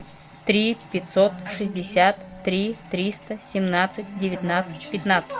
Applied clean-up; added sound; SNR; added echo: none; none; none; none.